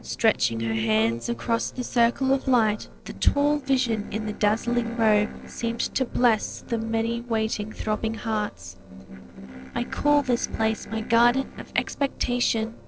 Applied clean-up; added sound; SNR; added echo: neural separator model SepFormer DNS4.